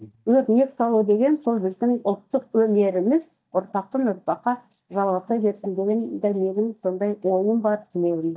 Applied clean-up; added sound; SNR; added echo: neural mask model DeepFilterNet 3.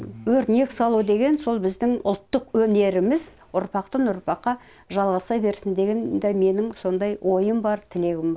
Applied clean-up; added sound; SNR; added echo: none; none; none; none.